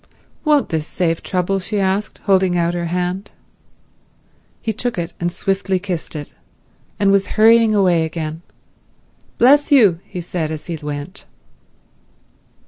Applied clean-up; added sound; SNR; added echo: none; none; none; none.